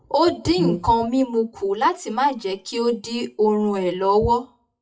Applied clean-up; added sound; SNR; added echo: classical method WPE with log-MMSE.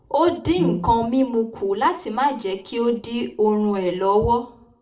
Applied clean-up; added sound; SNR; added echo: none; Brass instrument; 5 dB; reverberation time 0.4 s.